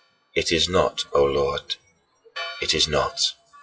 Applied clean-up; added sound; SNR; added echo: classical method WPE with log-MMSE.